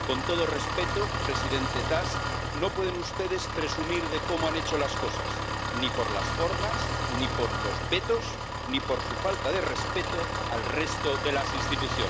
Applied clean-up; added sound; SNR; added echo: none; Engine; -1 dB; none.